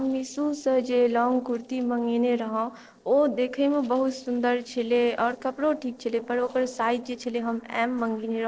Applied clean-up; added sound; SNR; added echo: neural separator model SepFormer DNS4.